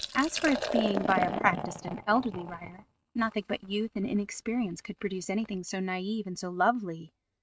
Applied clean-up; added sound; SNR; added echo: neural mask model RNNoise.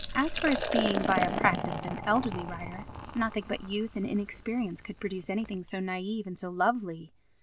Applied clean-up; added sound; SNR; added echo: none; Liquid; 5 dB; none.